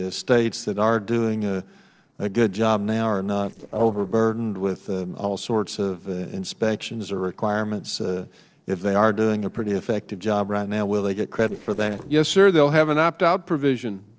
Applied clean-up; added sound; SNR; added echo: neural separator model SepFormer DNS4.